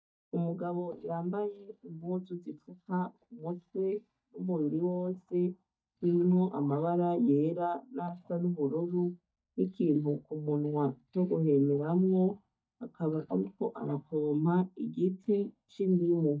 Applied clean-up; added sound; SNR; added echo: neural mask model DeepFilterNet 3.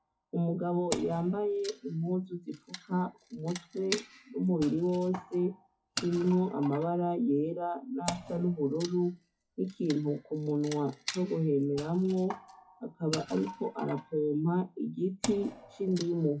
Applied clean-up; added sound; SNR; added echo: classical method WPE with log-MMSE.